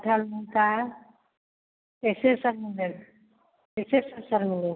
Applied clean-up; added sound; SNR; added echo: none; none; none; none.